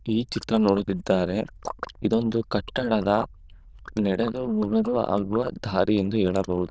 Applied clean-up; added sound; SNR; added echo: neural diffusion model UNIVERSE++.